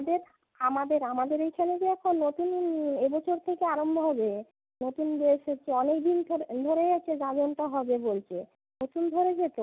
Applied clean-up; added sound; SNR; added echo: none; none; none; none.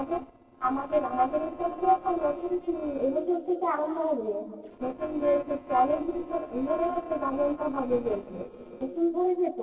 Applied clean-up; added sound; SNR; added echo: neural separator model SepFormer DNS4.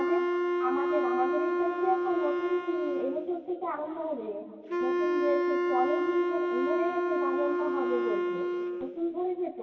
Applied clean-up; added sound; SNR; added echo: none; Wind instrument, woodwind instrument; -3 dB; reverberation time 2.4 s.